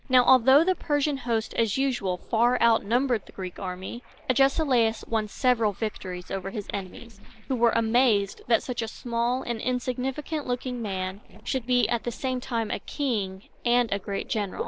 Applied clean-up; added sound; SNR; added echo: neural separator model SepFormer DNS4.